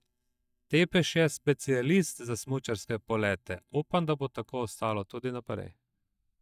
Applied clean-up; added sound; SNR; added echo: neural mask model DeepFilterNet 3.